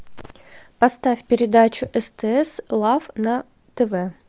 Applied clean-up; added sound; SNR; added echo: none; none; none; none.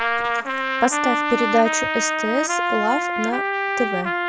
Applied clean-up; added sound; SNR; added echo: none; Trumpet; -1 dB; none.